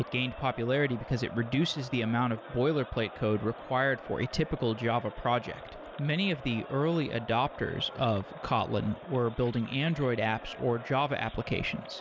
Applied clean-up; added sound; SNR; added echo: none; Crowd; 15 dB; none.